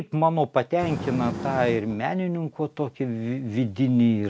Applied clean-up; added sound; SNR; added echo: none; Fire; 12 dB; none.